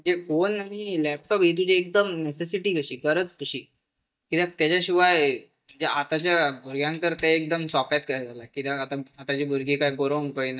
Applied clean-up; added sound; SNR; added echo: neural mask model DeepFilterNet 3.